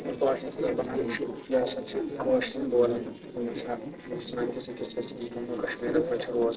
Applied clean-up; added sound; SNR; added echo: neural separator model SepFormer DNS4.